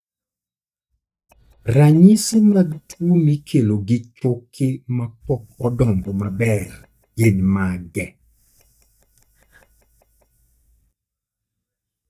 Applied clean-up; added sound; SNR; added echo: neural mask model DeepFilterNet 3.